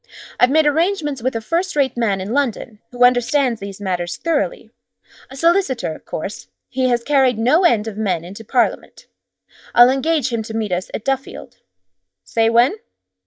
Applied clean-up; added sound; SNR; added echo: neural mask model DeepFilterNet 3.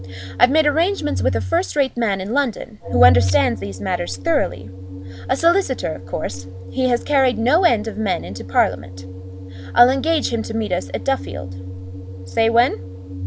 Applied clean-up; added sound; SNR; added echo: none; Organ; 7 dB; none.